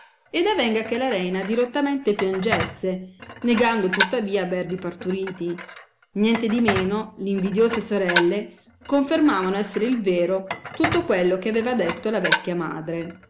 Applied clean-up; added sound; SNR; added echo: none; Dishes, pots, and pans; 8 dB; none.